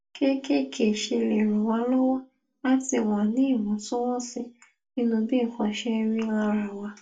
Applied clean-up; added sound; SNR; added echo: none; none; none; reverberation time 0.2 s.